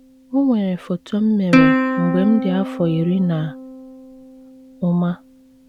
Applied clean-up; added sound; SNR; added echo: none; Plucked string instrument; 3 dB; none.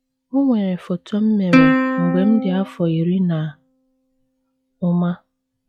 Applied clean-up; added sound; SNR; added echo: classical method log-MMSE.